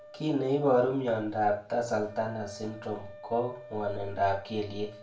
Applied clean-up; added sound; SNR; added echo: none; Wind instrument, woodwind instrument; 19 dB; reverberation time 0.4 s.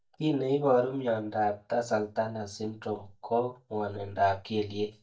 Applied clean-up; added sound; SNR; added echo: neural mask model DeepFilterNet 3.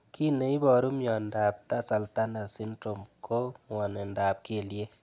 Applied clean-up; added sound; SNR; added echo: none; none; none; none.